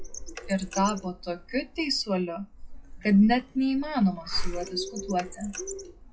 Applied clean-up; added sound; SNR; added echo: classical method WPE with log-MMSE.